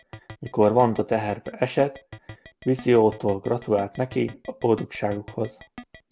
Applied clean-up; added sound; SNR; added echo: none; Keyboard (musical); 19 dB; none.